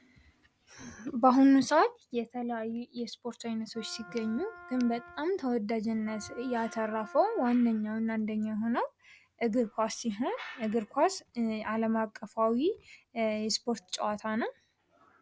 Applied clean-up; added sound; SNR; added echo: none; Wind instrument, woodwind instrument; 20 dB; none.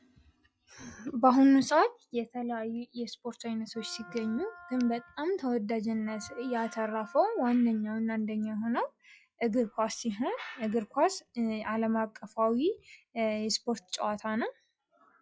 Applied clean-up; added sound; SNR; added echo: classical method log-MMSE.